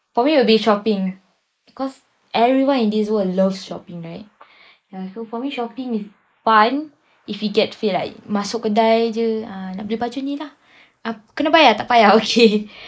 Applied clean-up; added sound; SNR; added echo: neural mask model Resemble Enhance denoiser.